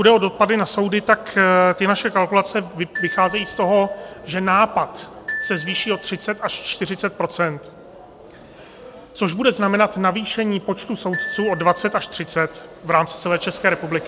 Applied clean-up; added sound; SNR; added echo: none; Glockenspiel; 13 dB; none.